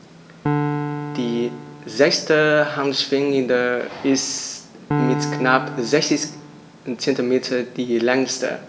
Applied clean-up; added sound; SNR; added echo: none; Piano; 7 dB; none.